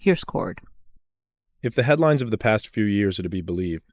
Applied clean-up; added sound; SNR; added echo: neural mask model Resemble Enhance denoiser.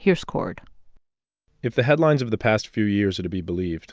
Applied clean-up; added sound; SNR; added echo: none; none; none; none.